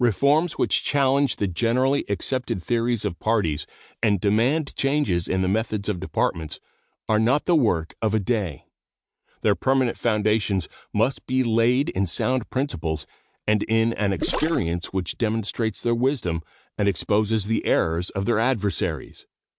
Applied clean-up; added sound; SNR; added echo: neural mask model RNNoise.